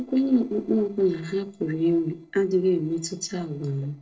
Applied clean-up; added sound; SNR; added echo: neural separator model SepFormer DNS4.